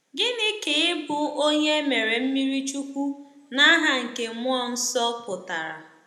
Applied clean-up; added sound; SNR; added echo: none; none; none; reverberation time 0.7 s.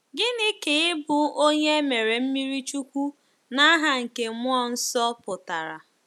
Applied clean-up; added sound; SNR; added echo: none; none; none; none.